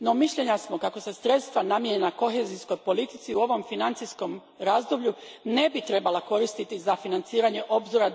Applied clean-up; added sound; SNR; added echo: none; none; none; none.